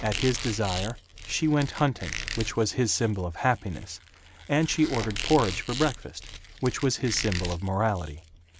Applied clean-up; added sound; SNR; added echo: none; Squeak; 10 dB; none.